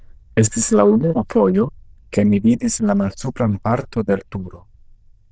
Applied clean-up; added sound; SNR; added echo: neural diffusion model UNIVERSE++.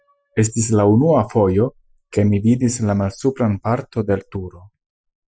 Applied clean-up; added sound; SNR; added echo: classical method Wiener filter.